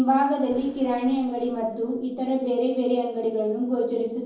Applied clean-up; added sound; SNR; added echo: neural separator model SepFormer DNS4.